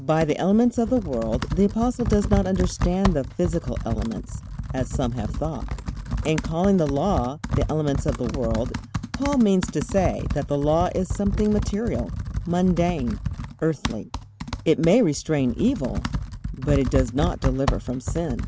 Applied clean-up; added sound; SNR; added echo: none; Computer keyboard; 5 dB; none.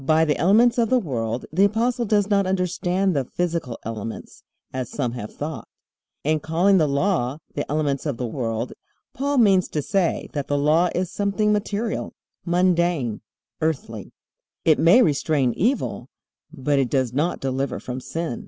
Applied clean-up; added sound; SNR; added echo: none; none; none; none.